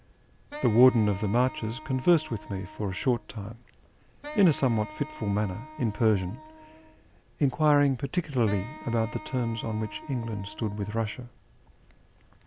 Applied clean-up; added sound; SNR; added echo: none; Wind instrument, woodwind instrument; 17 dB; none.